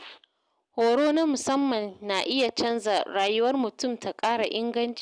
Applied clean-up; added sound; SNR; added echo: none; none; none; none.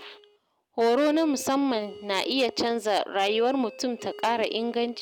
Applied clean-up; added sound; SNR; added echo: none; Doorbell; 19 dB; none.